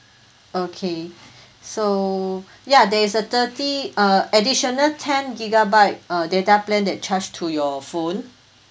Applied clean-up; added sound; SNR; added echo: none; none; none; none.